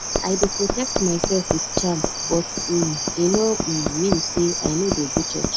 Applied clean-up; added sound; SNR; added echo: none; Cricket + Hammer; 1 dB; none.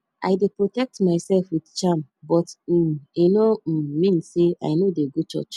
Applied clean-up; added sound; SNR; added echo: none; none; none; none.